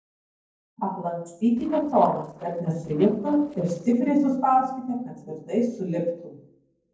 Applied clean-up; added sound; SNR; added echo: neural separator model SepFormer DNS4.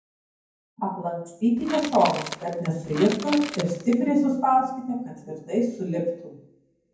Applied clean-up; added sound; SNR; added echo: none; Crushing / Wood; 11 dB; reverberation time 0.9 s.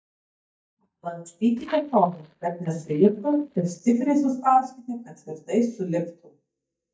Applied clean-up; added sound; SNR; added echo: neural mask model DeepFilterNet 3.